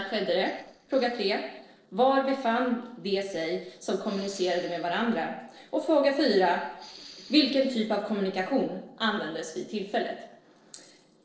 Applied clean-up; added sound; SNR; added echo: neural separator model SepFormer DNS4.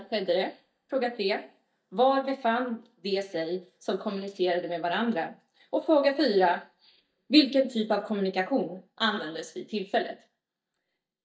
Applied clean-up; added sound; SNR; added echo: neural mask model DeepFilterNet 3.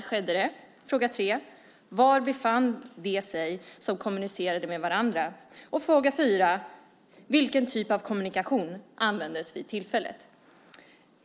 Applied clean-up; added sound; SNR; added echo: none; none; none; none.